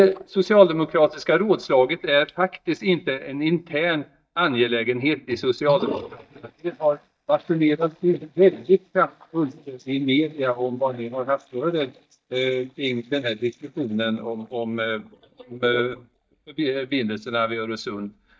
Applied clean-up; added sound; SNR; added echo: neural mask model DeepFilterNet 3.